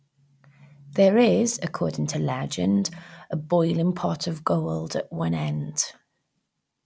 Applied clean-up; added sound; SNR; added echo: none; none; none; none.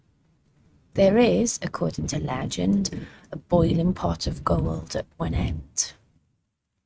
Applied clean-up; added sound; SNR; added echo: neural mask model RNNoise.